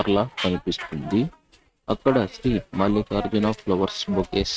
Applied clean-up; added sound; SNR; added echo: neural mask model RNNoise.